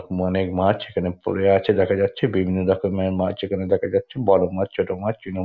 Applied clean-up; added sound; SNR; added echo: none; none; none; none.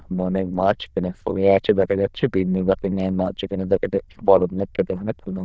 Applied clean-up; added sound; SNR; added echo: neural diffusion model UNIVERSE++.